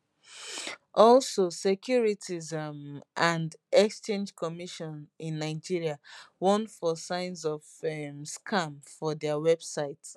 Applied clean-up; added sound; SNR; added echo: none; none; none; none.